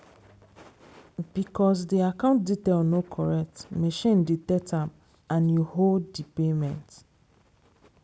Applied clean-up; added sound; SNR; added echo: none; none; none; none.